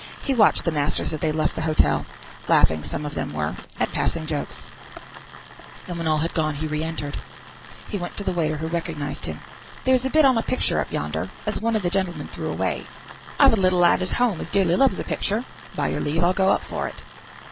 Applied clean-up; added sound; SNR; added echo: none; Tools; 18 dB; none.